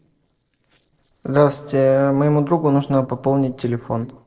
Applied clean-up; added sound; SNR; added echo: neural separator model SepFormer DNS4.